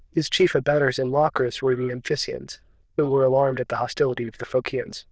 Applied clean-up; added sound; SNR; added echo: neural diffusion model UNIVERSE++.